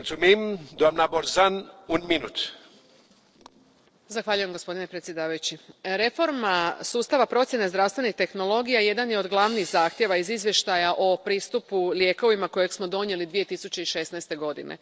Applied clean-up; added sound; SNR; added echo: neural separator model SepFormer DNS4.